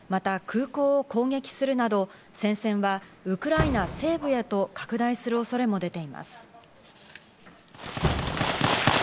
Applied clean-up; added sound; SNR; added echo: none; Slam; 11 dB; none.